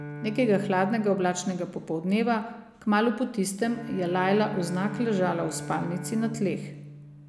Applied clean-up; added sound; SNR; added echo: none; Bowed string instrument; 13 dB; none.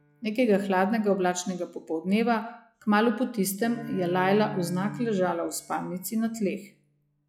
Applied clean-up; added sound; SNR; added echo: classical method log-MMSE.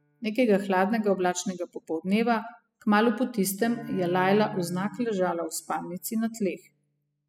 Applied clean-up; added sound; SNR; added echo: classical method spectral subtraction.